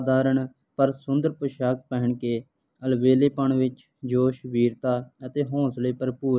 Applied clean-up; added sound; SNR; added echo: none; none; none; none.